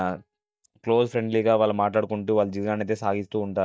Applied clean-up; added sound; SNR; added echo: neural mask model DeepFilterNet 3.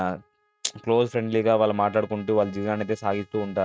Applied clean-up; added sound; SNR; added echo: neural mask model RNNoise.